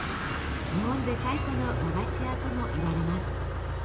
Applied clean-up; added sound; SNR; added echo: none; Motor vehicle (road); -2 dB; reverberation time 0.9 s.